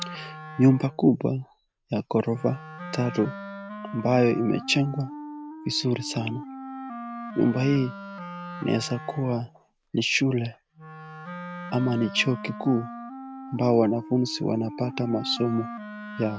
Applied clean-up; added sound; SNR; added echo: none; Wind instrument, woodwind instrument; 12 dB; none.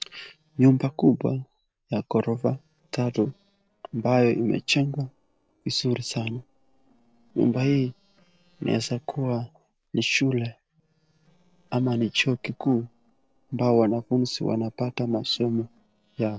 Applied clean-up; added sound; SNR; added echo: neural separator model SepFormer DNS4.